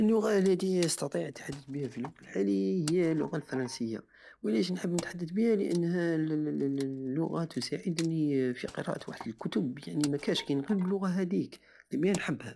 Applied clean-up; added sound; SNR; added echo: none; Wood; 20 dB; none.